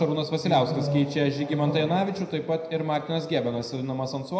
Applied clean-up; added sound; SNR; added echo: none; none; none; reverberation time 0.7 s.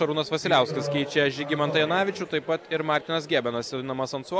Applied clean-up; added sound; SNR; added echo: none; none; none; none.